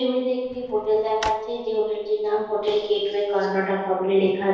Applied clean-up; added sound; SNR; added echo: none; Drawer open or close; 19 dB; reverberation time 1.2 s.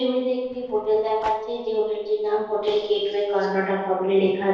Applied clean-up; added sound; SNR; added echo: neural separator model SepFormer DNS4.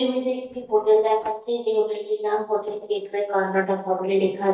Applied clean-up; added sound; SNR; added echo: neural mask model DeepFilterNet 3.